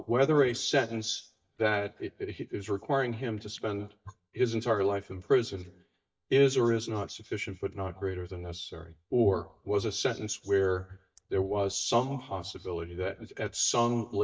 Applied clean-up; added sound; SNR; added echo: neural mask model DeepFilterNet 3.